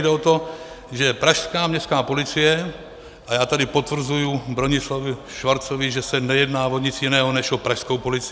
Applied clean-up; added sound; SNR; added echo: none; none; none; none.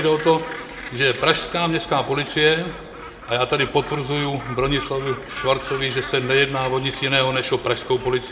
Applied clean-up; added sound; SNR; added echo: none; Gull, seagull; 15 dB; reverberation time 0.5 s.